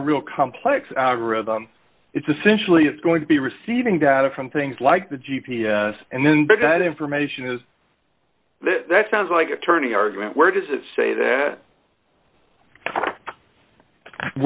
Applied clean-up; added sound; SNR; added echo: none; none; none; none.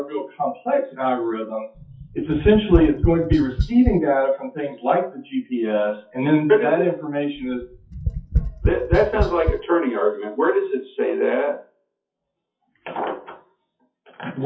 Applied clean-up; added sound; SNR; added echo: classical method WPE with log-MMSE.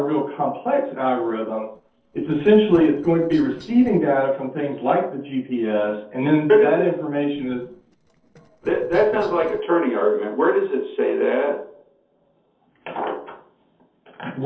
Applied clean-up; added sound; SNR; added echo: neural separator model SepFormer DNS4.